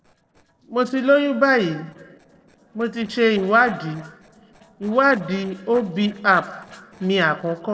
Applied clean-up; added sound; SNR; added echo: neural separator model SepFormer DNS4.